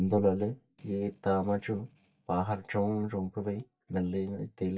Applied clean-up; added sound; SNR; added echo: neural mask model DeepFilterNet 3.